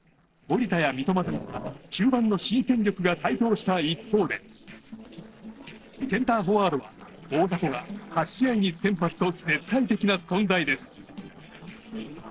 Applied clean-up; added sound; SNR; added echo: neural separator model SepFormer DNS4.